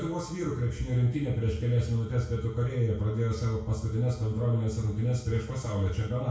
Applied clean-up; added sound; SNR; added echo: none; none; none; reverberation time 0.6 s.